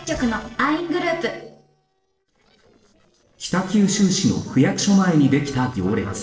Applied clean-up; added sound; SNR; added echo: neural separator model SepFormer DNS4.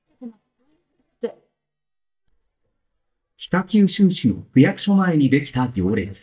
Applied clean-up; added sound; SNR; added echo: neural mask model DeepFilterNet 3.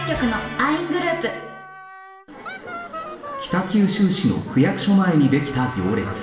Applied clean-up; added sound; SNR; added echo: none; Wind instrument, woodwind instrument; 17 dB; reverberation time 0.9 s.